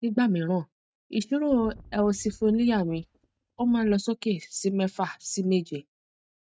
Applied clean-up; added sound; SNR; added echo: neural mask model RNNoise.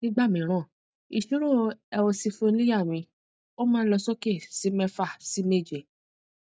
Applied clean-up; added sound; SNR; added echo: none; none; none; none.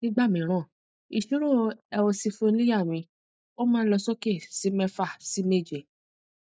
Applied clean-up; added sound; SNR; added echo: neural mask model Resemble Enhance denoiser.